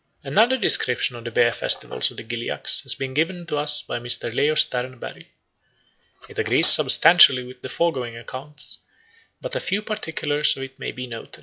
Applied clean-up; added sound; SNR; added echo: classical method log-MMSE.